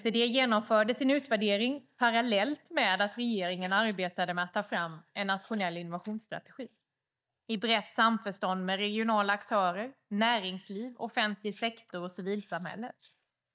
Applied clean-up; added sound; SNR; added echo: neural mask model DeepFilterNet 3.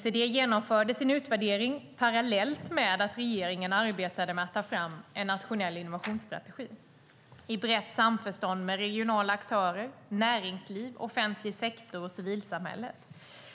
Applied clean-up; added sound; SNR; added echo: none; none; none; none.